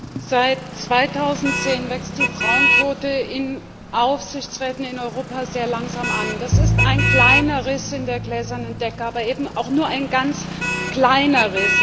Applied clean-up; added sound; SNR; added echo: none; Bowed string instrument + Motor vehicle (road); 0 dB; none.